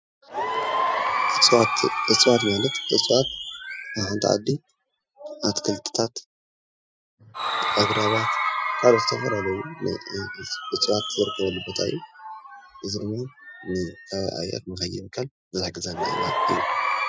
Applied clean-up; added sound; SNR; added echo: classical method Wiener filter.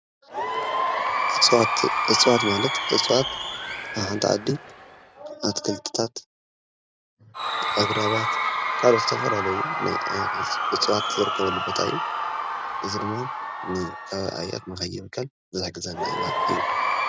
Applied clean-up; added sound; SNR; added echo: none; Crowd / Cheering; 1 dB; none.